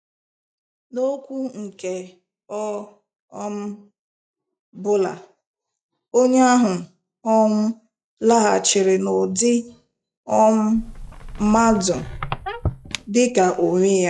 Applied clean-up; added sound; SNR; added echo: classical method log-MMSE.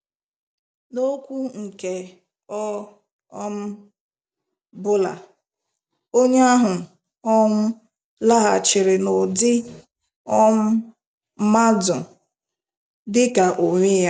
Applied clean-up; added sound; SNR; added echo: none; none; none; none.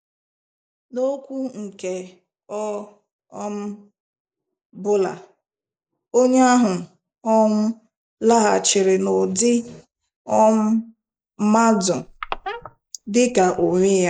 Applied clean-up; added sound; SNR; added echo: neural mask model Resemble Enhance denoiser.